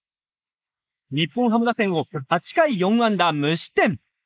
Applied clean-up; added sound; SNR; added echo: neural mask model Resemble Enhance denoiser.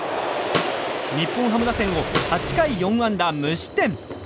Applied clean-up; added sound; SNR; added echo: none; Snare drum; 9 dB; none.